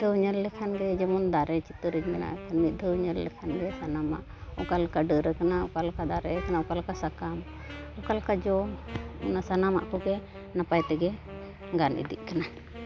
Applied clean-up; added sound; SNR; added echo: none; Wind instrument, woodwind instrument; 16 dB; none.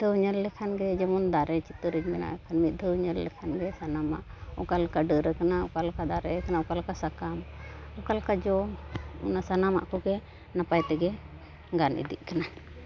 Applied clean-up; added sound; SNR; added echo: none; none; none; none.